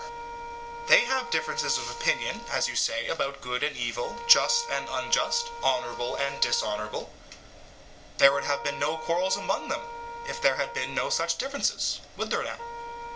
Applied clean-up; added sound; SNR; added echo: none; Wind instrument, woodwind instrument; 11 dB; none.